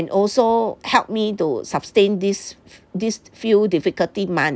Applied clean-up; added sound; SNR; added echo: none; none; none; none.